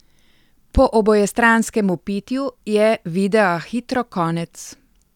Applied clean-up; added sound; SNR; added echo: none; none; none; none.